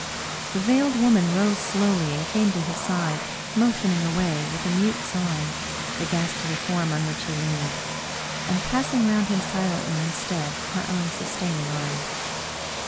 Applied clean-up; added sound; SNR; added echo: none; Vehicle; 5 dB; none.